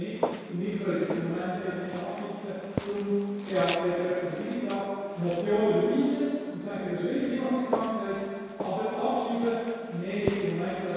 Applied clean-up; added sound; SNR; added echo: none; Walk, footsteps; 10 dB; reverberation time 1.9 s.